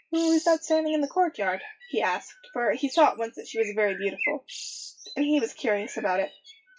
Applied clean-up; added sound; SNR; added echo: classical method WPE with log-MMSE.